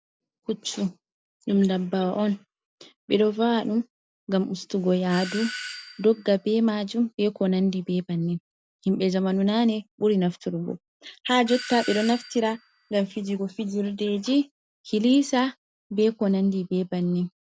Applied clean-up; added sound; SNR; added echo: none; Doorbell; 13 dB; none.